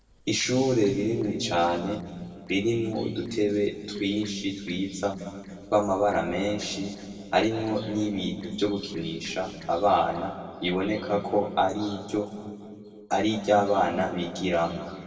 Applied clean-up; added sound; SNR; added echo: neural separator model SepFormer DNS4.